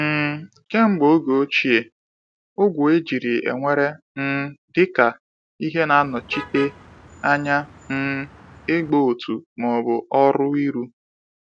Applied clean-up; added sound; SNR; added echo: none; Motor vehicle (road); 18 dB; none.